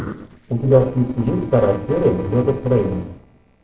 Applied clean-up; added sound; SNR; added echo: neural separator model SepFormer DNS4.